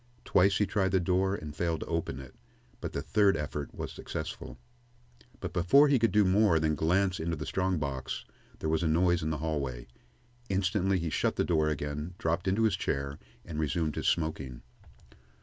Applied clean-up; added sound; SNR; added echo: none; none; none; none.